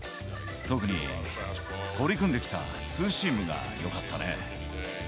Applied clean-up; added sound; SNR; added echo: none; none; none; none.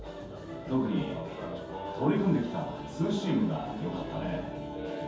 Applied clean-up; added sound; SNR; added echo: none; none; none; reverberation time 0.6 s.